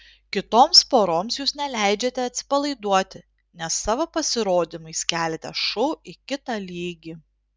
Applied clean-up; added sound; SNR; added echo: none; none; none; none.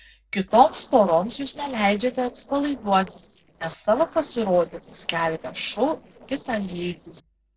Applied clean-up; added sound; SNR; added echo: neural separator model SepFormer DNS4.